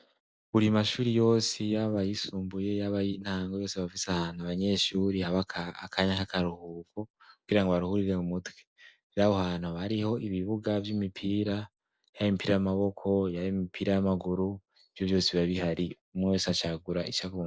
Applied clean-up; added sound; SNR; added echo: none; none; none; none.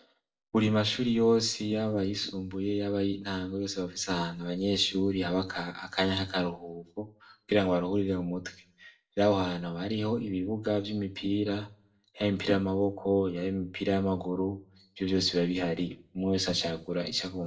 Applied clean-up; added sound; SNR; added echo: none; none; none; reverberation time 0.3 s.